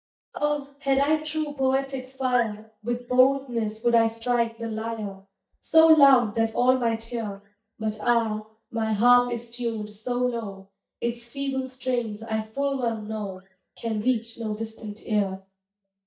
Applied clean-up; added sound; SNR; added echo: neural mask model DeepFilterNet 3.